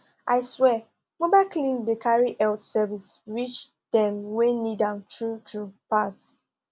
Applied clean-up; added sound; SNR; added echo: none; none; none; none.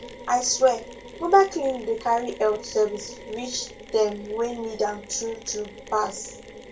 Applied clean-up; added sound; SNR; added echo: none; Mechanisms; 16 dB; reverberation time 0.2 s.